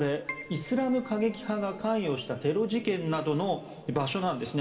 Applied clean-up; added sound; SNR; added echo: none; Keyboard (musical); 16 dB; reverberation time 2.3 s.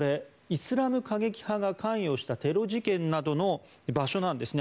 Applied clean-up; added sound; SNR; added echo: none; none; none; none.